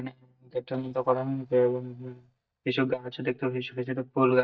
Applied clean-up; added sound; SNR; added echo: neural mask model DeepFilterNet 3.